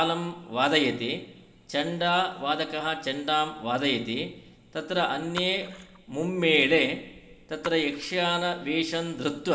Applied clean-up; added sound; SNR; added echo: none; Splash, splatter; 18 dB; reverberation time 1.0 s.